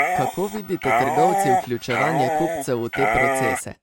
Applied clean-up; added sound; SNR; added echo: none; Dog; -3 dB; none.